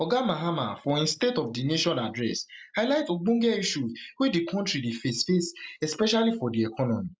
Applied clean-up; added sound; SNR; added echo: none; none; none; none.